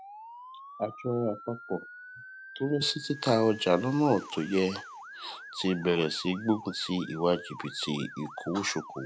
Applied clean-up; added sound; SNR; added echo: none; Motor vehicle (road) / Siren; 15 dB; none.